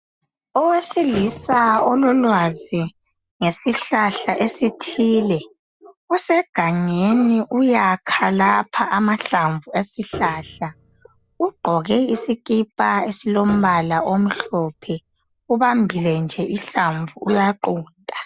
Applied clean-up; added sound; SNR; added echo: none; Piano; 20 dB; none.